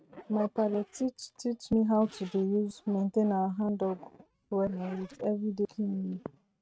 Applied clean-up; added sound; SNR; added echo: neural mask model RNNoise.